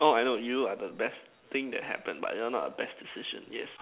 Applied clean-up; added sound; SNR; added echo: none; none; none; none.